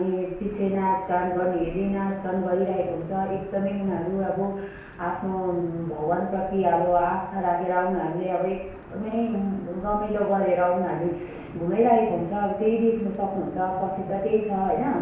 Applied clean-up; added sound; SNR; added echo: none; Thunder / Wind / Rain; 18 dB; reverberation time 1.0 s.